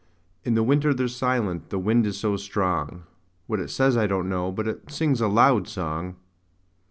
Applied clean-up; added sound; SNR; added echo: none; none; none; none.